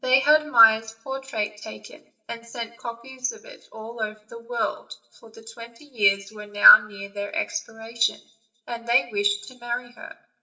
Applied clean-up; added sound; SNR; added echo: none; none; none; reverberation time 0.6 s.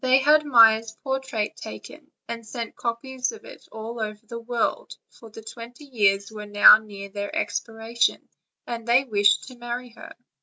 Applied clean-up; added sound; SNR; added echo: none; none; none; none.